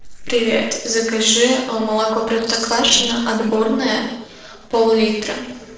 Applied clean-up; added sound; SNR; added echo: neural separator model SepFormer DNS4.